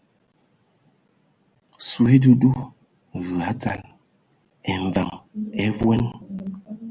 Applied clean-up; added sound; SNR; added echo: none; none; none; none.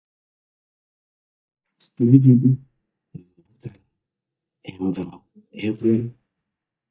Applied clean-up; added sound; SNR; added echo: neural mask model DeepFilterNet 3.